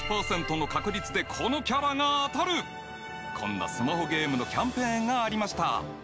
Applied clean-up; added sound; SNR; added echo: none; none; none; none.